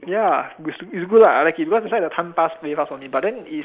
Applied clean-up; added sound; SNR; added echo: neural mask model Resemble Enhance denoiser.